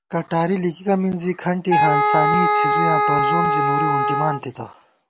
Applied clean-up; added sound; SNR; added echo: none; Wind instrument, woodwind instrument; -4 dB; none.